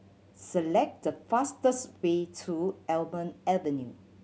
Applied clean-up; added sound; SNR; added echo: none; none; none; none.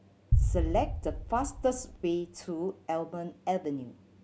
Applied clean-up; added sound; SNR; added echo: none; Boom; -1 dB; none.